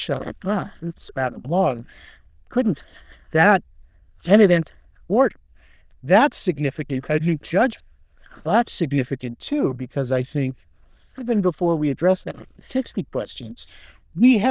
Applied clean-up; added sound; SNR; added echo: neural diffusion model UNIVERSE++.